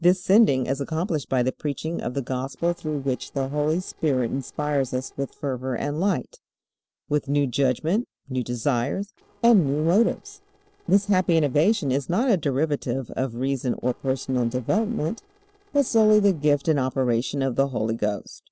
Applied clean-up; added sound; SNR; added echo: neural separator model SepFormer DNS4.